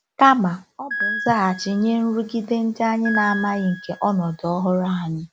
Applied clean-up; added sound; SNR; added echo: none; Piano; 9 dB; none.